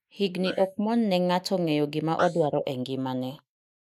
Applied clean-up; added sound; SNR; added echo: neural mask model Resemble Enhance denoiser.